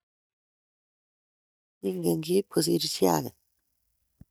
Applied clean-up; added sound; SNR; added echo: neural mask model DeepFilterNet 3.